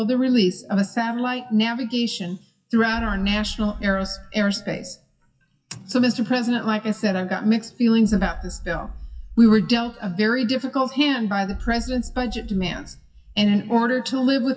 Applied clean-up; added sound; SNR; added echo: classical method WPE with log-MMSE.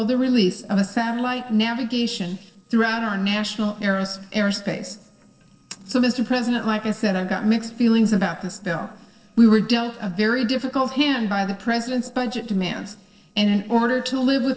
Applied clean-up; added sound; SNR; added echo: neural separator model SepFormer DNS4.